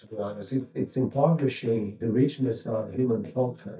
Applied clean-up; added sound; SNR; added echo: neural mask model DeepFilterNet 3.